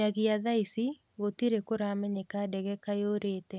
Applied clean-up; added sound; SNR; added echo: none; none; none; none.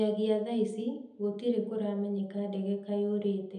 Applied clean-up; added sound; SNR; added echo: none; none; none; reverberation time 0.7 s.